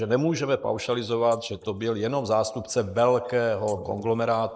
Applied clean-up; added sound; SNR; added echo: neural mask model Resemble Enhance denoiser.